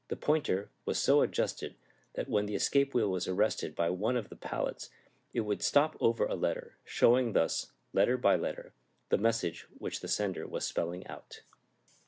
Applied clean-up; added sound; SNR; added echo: none; none; none; none.